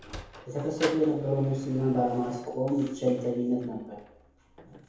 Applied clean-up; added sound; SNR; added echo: none; Sliding door; 16 dB; reverberation time 2.0 s.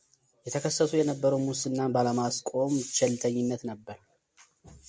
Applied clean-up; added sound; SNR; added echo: none; none; none; none.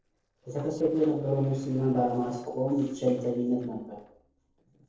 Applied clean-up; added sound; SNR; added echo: neural separator model SepFormer DNS4.